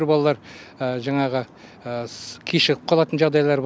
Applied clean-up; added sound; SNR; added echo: none; none; none; none.